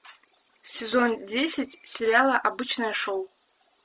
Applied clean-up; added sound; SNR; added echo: none; none; none; none.